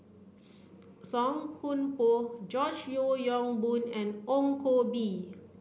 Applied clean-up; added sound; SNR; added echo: none; none; none; none.